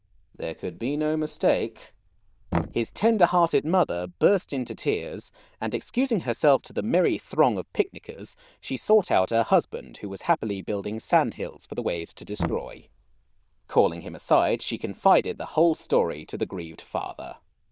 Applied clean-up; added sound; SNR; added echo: neural diffusion model UNIVERSE++.